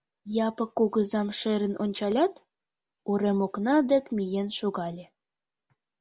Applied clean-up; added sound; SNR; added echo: none; none; none; none.